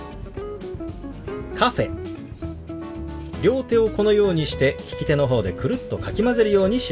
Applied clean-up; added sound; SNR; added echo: none; none; none; none.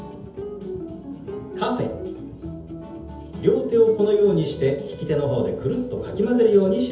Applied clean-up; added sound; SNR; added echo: none; none; none; reverberation time 0.8 s.